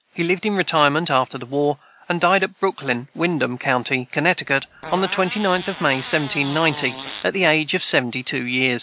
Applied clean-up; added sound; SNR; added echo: none; Fart; 13 dB; none.